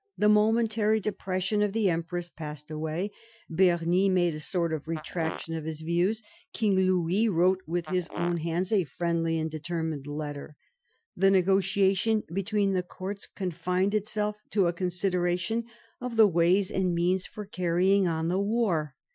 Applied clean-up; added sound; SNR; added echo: classical method Wiener filter.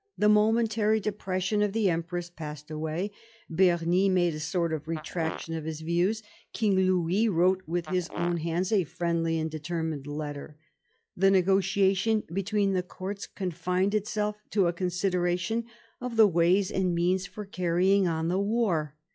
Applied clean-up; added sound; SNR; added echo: classical method log-MMSE.